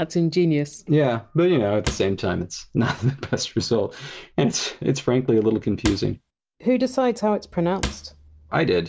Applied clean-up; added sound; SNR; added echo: none; Cupboard open or close / Drawer open or close; 11 dB; none.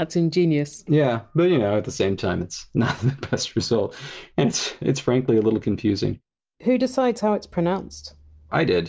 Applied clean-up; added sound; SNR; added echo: none; none; none; none.